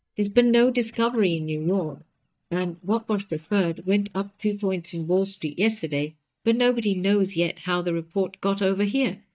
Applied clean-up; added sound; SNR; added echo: neural mask model DeepFilterNet 3.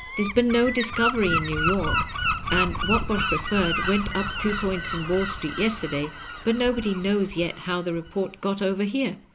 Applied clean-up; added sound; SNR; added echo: none; Gull, seagull; 4 dB; none.